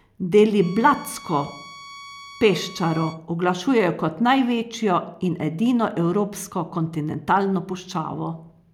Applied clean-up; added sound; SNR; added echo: none; Bowed string instrument; 20 dB; none.